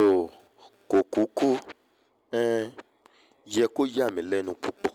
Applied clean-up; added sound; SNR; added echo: none; none; none; none.